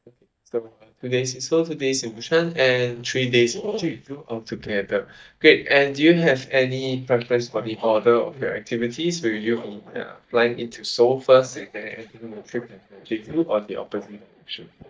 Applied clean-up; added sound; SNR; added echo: neural mask model DeepFilterNet 3.